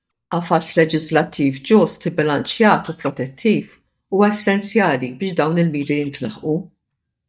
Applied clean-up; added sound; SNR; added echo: neural mask model DeepFilterNet 3.